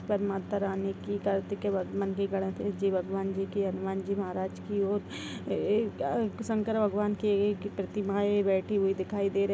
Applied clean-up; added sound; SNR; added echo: none; none; none; none.